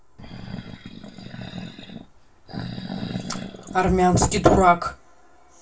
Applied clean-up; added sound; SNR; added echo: none; Animal; 11 dB; reverberation time 0.2 s.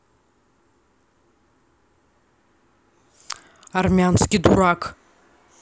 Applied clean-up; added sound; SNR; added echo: none; none; none; none.